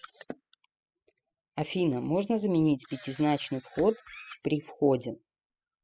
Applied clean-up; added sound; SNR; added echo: classical method spectral subtraction.